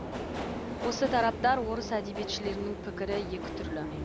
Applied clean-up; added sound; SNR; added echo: none; Subway, metro, underground; 4 dB; none.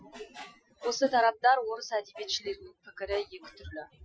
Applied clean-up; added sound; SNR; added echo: classical method Wiener filter.